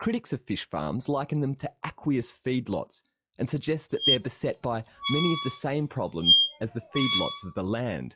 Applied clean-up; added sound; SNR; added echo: classical method log-MMSE.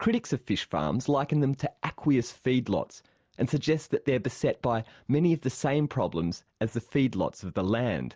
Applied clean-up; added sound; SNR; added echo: none; none; none; none.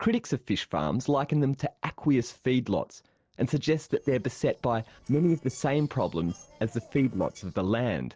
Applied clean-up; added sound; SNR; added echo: neural separator model SepFormer DNS4.